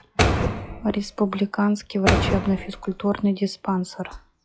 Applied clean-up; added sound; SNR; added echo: classical method log-MMSE.